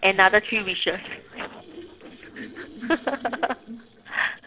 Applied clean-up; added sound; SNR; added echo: neural separator model SepFormer DNS4.